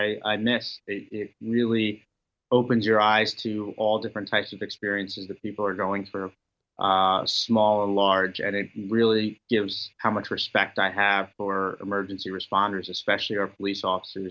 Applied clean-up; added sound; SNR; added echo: none; none; none; none.